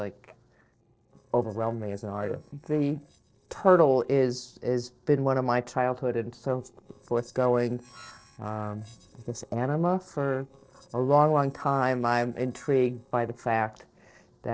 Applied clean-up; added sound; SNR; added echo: neural separator model SepFormer DNS4.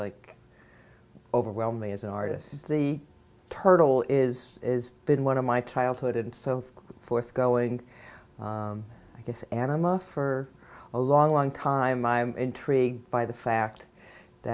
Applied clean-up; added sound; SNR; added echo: none; none; none; none.